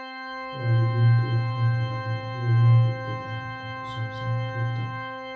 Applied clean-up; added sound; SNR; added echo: none; Organ; 11 dB; reverberation time 1.0 s.